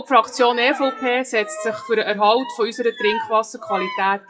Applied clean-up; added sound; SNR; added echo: classical method WPE with log-MMSE.